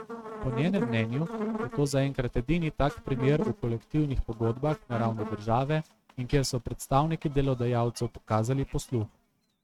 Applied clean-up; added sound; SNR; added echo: neural mask model RNNoise.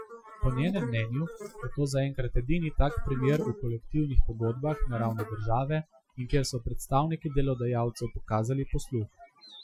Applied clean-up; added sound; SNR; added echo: classical method Wiener filter.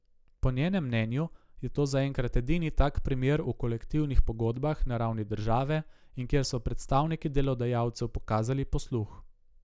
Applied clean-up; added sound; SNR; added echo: none; none; none; none.